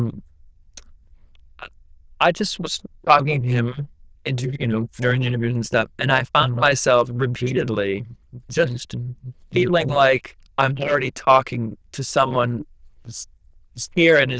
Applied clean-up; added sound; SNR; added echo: neural diffusion model UNIVERSE++.